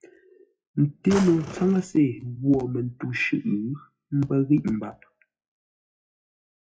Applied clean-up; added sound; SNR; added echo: classical method WPE with log-MMSE.